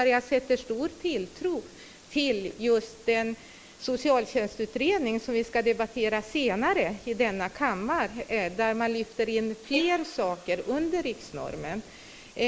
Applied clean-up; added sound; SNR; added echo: neural mask model Resemble Enhance denoiser.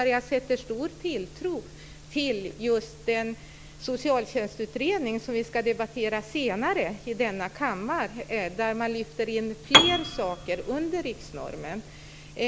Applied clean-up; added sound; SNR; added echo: none; Piano; -2 dB; none.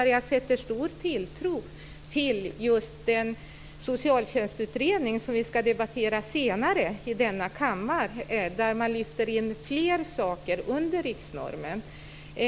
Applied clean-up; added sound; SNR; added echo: none; none; none; none.